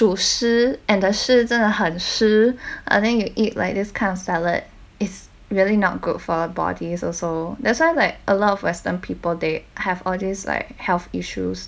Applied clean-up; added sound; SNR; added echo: none; none; none; none.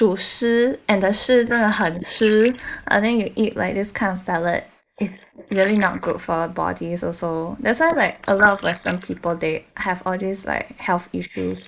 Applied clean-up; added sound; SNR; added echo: neural mask model Resemble Enhance denoiser.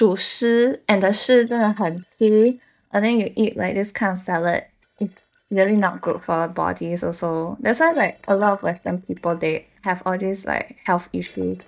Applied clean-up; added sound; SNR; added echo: neural mask model DeepFilterNet 3.